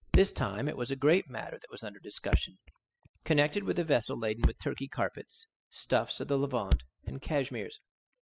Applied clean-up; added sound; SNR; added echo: classical method spectral subtraction.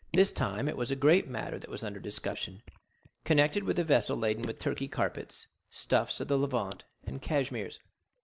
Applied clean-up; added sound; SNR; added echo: neural mask model Resemble Enhance denoiser.